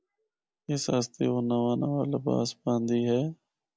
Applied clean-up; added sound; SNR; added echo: none; none; none; none.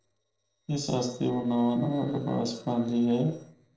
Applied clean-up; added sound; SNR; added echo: neural separator model SepFormer DNS4.